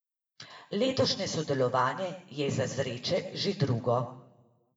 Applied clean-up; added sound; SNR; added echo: none; none; none; reverberation time 0.6 s.